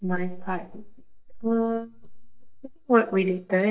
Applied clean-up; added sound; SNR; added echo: neural mask model DeepFilterNet 3.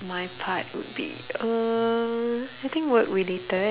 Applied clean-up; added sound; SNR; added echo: none; none; none; none.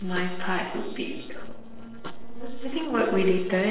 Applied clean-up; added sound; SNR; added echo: neural separator model SepFormer DNS4.